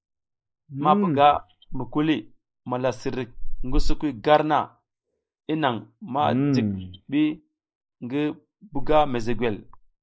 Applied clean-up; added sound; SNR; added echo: neural mask model Resemble Enhance denoiser.